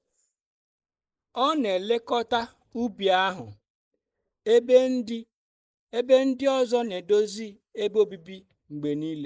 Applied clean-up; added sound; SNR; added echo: neural mask model Resemble Enhance denoiser.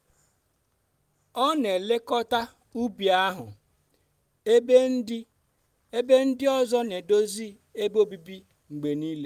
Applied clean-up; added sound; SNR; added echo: none; none; none; none.